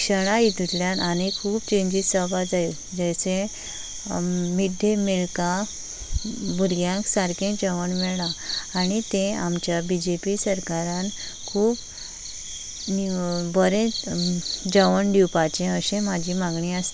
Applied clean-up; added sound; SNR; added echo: none; none; none; none.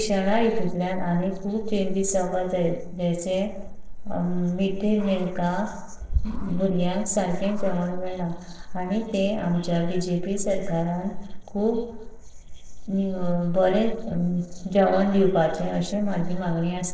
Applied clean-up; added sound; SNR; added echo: neural separator model SepFormer DNS4.